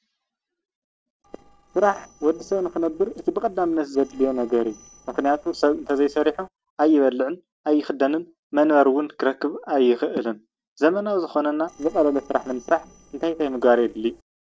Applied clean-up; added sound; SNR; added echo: neural separator model SepFormer DNS4.